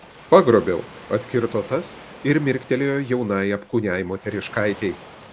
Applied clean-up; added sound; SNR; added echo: none; Waves, surf; 20 dB; none.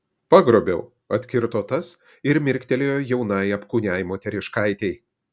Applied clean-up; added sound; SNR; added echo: none; none; none; none.